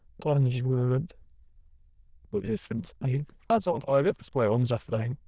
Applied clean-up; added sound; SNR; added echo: neural diffusion model UNIVERSE++.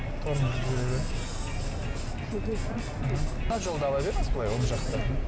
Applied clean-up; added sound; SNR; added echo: none; Crowd; 8 dB; none.